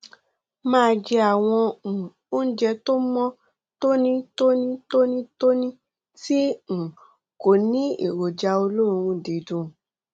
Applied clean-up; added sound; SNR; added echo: none; none; none; none.